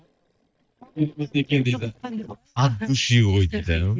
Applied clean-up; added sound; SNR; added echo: neural mask model DeepFilterNet 3.